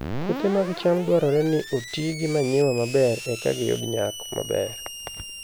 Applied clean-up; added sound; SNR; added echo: none; Screech; 11 dB; none.